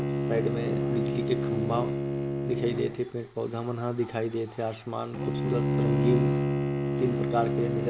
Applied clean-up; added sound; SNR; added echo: none; Bowed string instrument; -2 dB; none.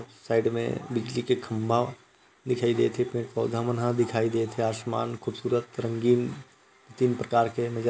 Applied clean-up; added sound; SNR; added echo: none; none; none; none.